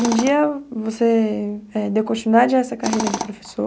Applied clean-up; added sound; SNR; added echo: none; Tools; 12 dB; none.